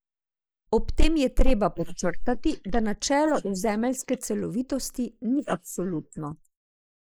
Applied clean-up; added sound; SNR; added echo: neural mask model Resemble Enhance denoiser.